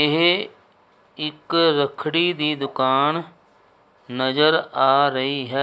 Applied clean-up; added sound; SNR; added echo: none; none; none; none.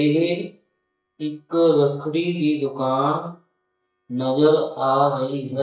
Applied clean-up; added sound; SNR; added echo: neural mask model DeepFilterNet 3.